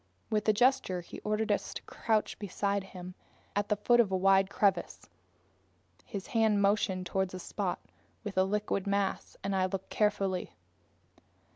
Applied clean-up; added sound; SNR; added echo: none; none; none; none.